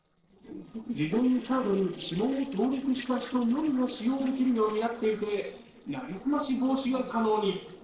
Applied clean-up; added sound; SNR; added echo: neural separator model SepFormer DNS4.